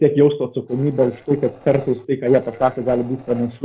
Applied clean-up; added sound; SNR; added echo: neural separator model SepFormer DNS4.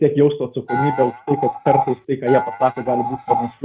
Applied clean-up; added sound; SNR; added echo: neural mask model RNNoise.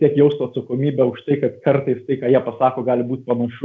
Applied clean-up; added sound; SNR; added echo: none; none; none; none.